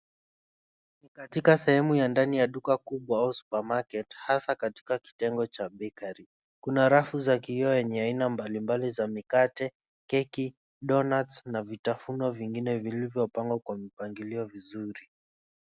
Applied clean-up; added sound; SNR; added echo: none; none; none; none.